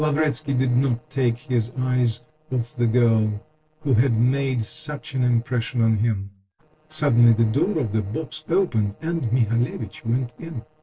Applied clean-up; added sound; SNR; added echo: neural separator model SepFormer DNS4.